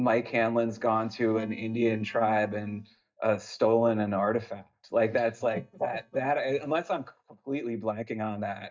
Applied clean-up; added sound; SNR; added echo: neural mask model DeepFilterNet 3.